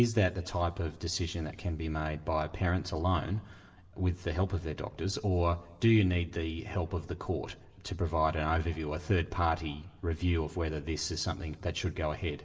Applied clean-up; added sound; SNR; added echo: none; none; none; reverberation time 0.6 s.